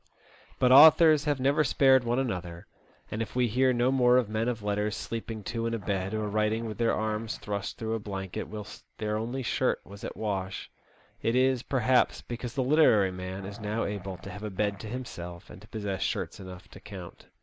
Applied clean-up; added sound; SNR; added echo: none; Growling; 19 dB; none.